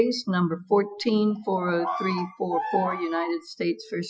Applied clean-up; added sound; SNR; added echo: classical method Wiener filter.